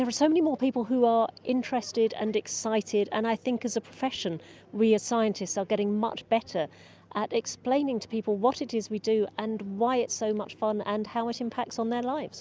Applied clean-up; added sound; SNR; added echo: none; none; none; none.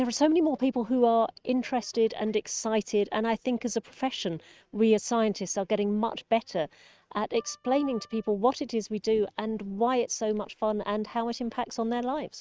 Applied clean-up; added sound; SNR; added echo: neural mask model RNNoise.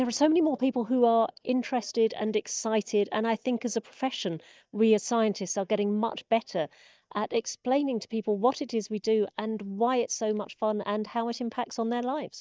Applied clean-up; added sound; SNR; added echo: neural mask model DeepFilterNet 3.